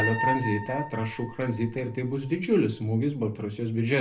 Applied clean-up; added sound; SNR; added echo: none; Piano; 8 dB; reverberation time 0.3 s.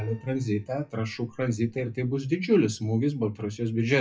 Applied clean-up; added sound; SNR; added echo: classical method WPE with log-MMSE.